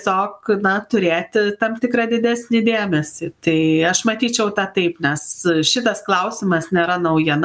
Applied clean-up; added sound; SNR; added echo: none; none; none; none.